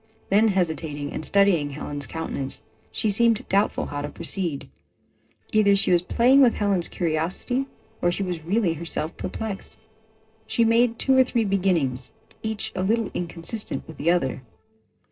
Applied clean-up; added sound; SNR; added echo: neural separator model SepFormer DNS4.